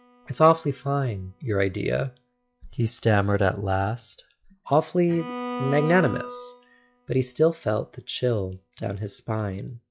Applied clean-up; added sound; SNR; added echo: classical method log-MMSE.